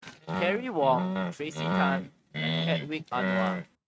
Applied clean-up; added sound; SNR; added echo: neural mask model RNNoise.